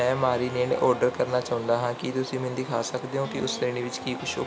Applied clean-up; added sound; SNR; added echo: none; Guitar; 16 dB; none.